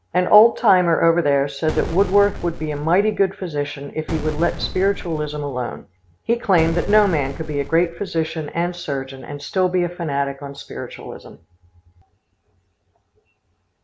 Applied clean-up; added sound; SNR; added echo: none; Boom; 8 dB; none.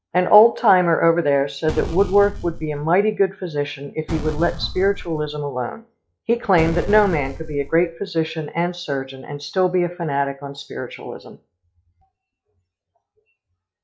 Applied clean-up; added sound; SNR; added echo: classical method log-MMSE.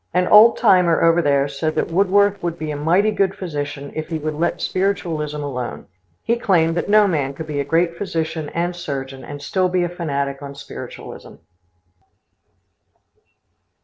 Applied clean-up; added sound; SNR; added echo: neural separator model SepFormer DNS4.